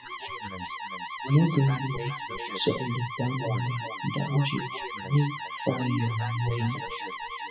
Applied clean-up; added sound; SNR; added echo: classical method WPE with log-MMSE.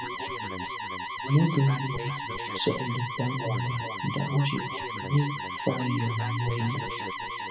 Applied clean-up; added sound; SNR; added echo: none; Alarm; 4 dB; reverberation time 0.3 s.